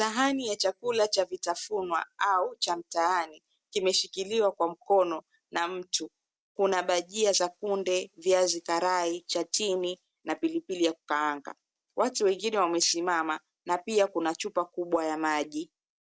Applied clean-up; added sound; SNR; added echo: none; none; none; none.